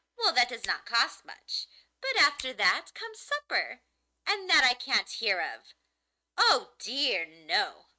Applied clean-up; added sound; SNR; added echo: neural mask model RNNoise.